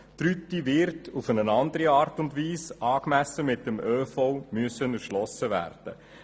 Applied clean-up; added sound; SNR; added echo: none; none; none; none.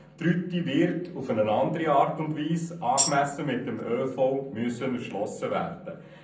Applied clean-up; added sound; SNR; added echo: none; Tambourine; 3 dB; reverberation time 0.6 s.